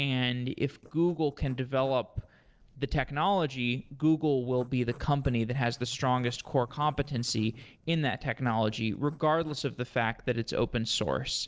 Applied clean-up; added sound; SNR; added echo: neural separator model SepFormer DNS4.